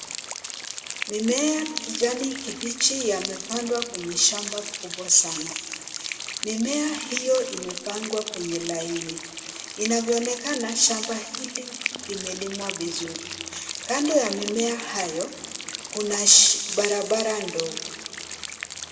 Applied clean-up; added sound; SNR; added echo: none; Rain; 8 dB; reverberation time 1.7 s.